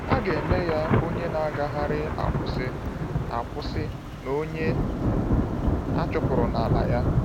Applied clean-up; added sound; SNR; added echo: none; Thunder / Rain; -5 dB; none.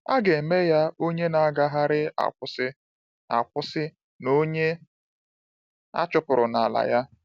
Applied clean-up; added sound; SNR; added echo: none; none; none; none.